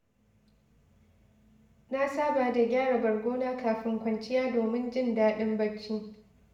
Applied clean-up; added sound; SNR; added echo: none; none; none; reverberation time 0.7 s.